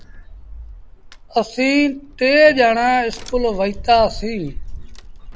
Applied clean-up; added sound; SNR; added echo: none; Crack; 13 dB; none.